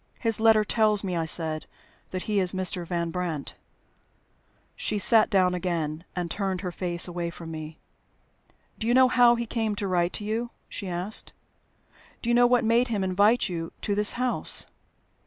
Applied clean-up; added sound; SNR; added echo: none; none; none; none.